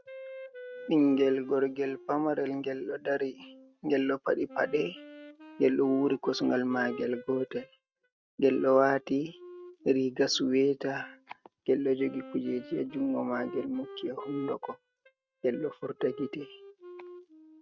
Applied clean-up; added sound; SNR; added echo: neural mask model RNNoise.